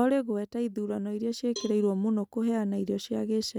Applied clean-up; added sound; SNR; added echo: neural mask model RNNoise.